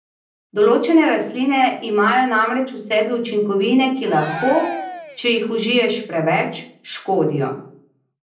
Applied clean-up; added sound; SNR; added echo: none; Cheering; 10 dB; reverberation time 0.6 s.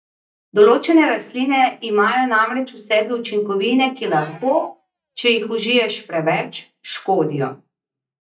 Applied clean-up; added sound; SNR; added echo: neural mask model DeepFilterNet 3.